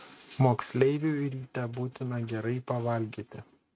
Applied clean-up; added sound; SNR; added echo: neural mask model RNNoise.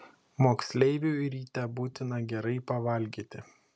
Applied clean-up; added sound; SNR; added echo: none; none; none; none.